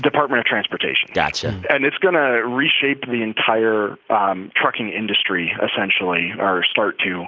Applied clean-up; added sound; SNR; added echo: none; none; none; none.